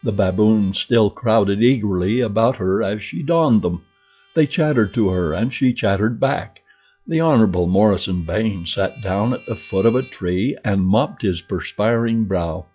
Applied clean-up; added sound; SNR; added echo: classical method log-MMSE.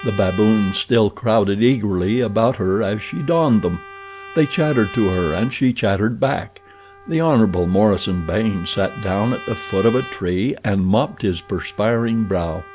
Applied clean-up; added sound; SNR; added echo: none; Trumpet; 18 dB; none.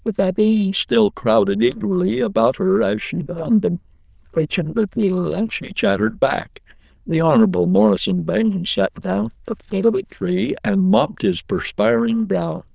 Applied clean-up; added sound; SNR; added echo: neural diffusion model UNIVERSE++.